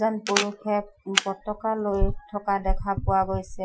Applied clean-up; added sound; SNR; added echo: classical method Wiener filter.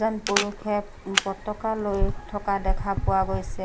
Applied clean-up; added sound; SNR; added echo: none; Camera; 1 dB; none.